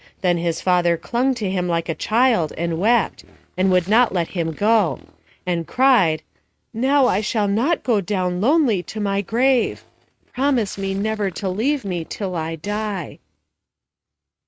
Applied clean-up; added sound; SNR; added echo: neural mask model RNNoise.